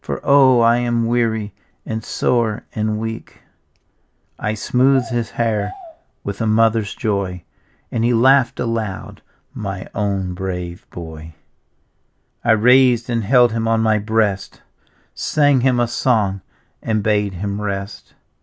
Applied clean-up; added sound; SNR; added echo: none; Bird vocalization, bird call, bird song; 17 dB; none.